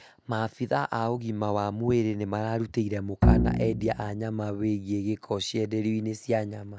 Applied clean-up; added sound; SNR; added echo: none; Bowed string instrument; -3 dB; none.